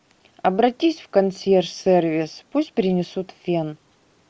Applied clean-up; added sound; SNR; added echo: none; none; none; none.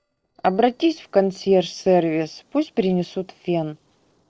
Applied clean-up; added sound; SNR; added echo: neural separator model SepFormer DNS4.